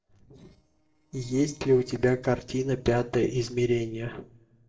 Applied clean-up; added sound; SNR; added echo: neural separator model SepFormer DNS4.